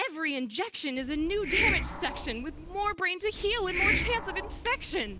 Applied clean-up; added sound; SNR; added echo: none; Hiss; 1 dB; none.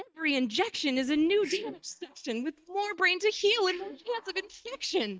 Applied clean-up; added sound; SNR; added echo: neural mask model DeepFilterNet 3.